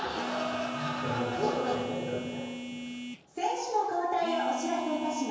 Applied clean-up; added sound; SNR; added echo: none; Telephone; 8 dB; reverberation time 1.2 s.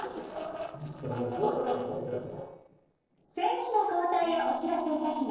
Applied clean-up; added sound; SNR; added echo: neural separator model SepFormer DNS4.